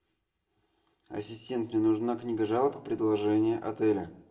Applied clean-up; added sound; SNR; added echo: none; none; none; reverberation time 0.5 s.